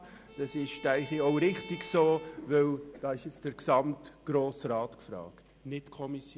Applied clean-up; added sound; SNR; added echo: none; Bowed string instrument; 17 dB; none.